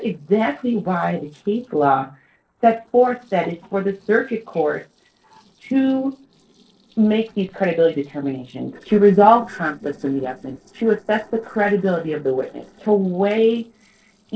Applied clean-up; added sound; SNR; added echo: neural separator model SepFormer DNS4.